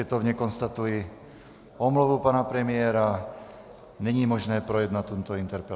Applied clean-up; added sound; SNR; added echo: none; none; none; none.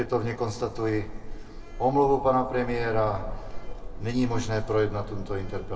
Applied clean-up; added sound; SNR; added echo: none; Sliding door; 7 dB; reverberation time 1.2 s.